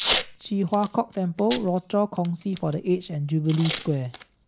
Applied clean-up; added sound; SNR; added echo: none; Packing tape, duct tape / Tearing; 9 dB; none.